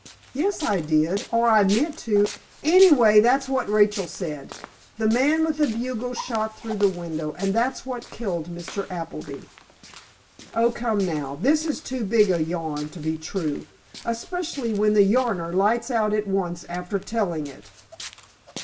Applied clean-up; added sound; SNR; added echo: none; Walk, footsteps; 19 dB; reverberation time 0.2 s.